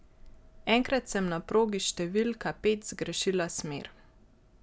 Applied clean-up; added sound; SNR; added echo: none; none; none; none.